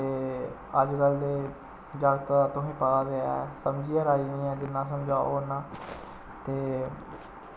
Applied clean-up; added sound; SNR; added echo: none; none; none; none.